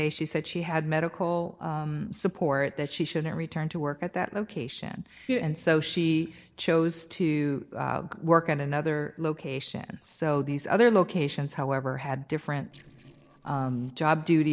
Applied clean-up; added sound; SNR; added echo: neural separator model SepFormer DNS4.